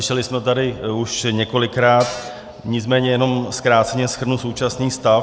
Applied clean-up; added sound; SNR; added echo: none; Cupboard open or close; 12 dB; none.